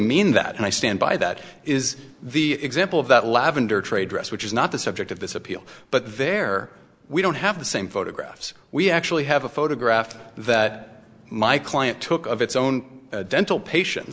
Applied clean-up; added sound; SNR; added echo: none; none; none; none.